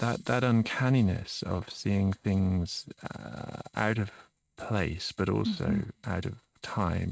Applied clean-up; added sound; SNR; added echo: neural mask model RNNoise.